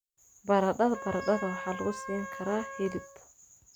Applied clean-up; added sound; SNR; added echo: none; Trumpet; 11 dB; none.